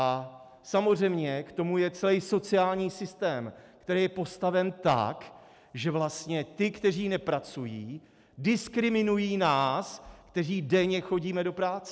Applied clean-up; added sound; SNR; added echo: none; none; none; none.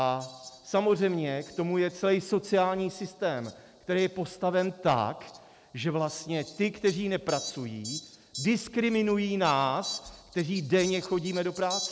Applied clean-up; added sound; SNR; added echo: none; Fowl; 16 dB; none.